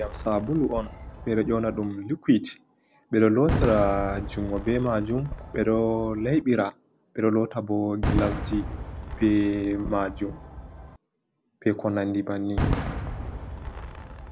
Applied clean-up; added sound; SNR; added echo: none; Fireworks; 7 dB; none.